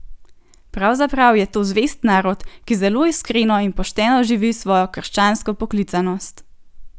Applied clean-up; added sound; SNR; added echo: none; none; none; none.